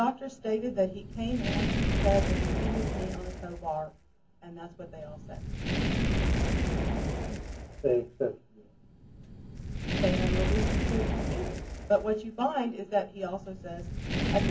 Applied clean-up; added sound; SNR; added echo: none; Fire; -2 dB; reverberation time 0.3 s.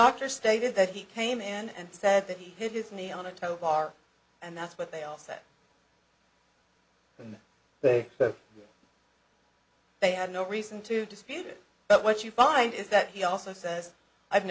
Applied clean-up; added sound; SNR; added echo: none; none; none; none.